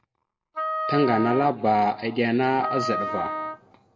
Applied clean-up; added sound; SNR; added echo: none; Wind instrument, woodwind instrument; 6 dB; reverberation time 1.3 s.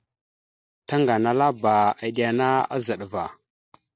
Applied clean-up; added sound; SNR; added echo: none; none; none; none.